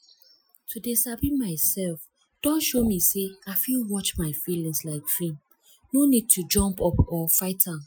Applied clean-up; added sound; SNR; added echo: classical method Wiener filter.